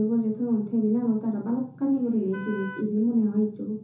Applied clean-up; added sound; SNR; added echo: none; Wind instrument, woodwind instrument; 18 dB; reverberation time 0.9 s.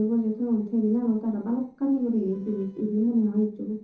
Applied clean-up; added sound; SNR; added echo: neural separator model SepFormer DNS4.